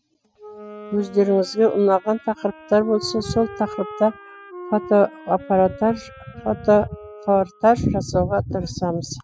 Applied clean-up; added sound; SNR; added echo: classical method spectral subtraction.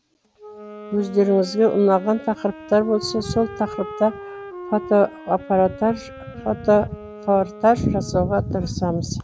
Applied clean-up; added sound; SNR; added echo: none; Wind instrument, woodwind instrument; 16 dB; none.